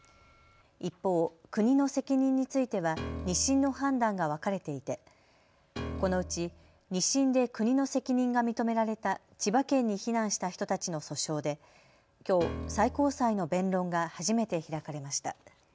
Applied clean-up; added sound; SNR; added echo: none; Piano; 11 dB; none.